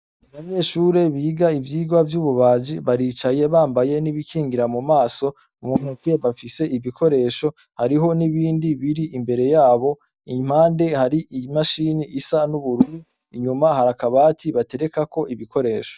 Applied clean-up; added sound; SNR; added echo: neural mask model DeepFilterNet 3.